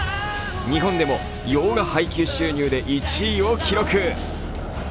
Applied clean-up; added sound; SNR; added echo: none; none; none; none.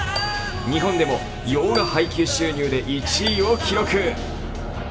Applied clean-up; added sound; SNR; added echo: none; Marimba, xylophone; 13 dB; reverberation time 1.3 s.